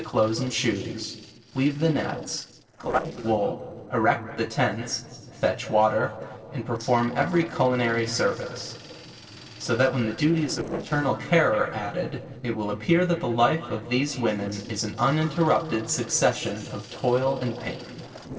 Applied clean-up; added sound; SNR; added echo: neural separator model SepFormer DNS4.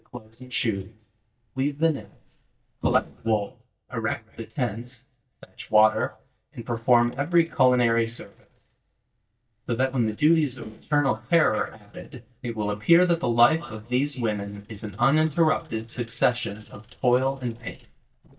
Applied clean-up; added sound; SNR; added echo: neural mask model DeepFilterNet 3.